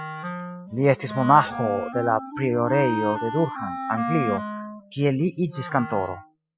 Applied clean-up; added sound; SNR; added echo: classical method spectral subtraction.